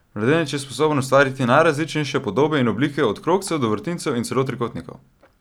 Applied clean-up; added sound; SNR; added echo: none; none; none; none.